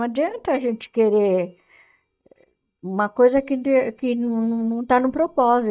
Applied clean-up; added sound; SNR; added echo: neural mask model DeepFilterNet 3.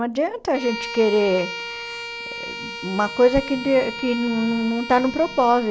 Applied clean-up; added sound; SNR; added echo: none; Bowed string instrument; 11 dB; none.